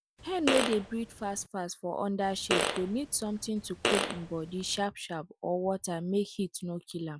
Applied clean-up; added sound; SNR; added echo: none; Fart; 2 dB; none.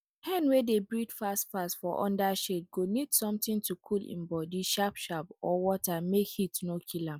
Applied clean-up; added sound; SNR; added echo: none; none; none; none.